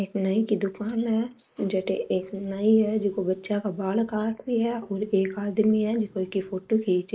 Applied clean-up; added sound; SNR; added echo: neural mask model Resemble Enhance denoiser.